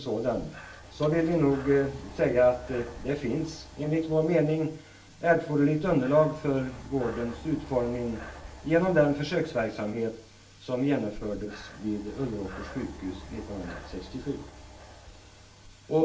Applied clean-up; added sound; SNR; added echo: none; Breathing; 17 dB; reverberation time 0.3 s.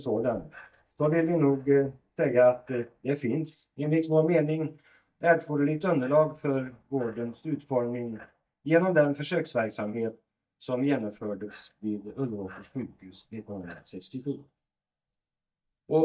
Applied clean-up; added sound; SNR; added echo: neural mask model DeepFilterNet 3.